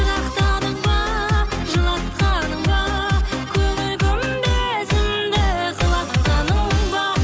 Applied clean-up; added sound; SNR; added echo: none; none; none; none.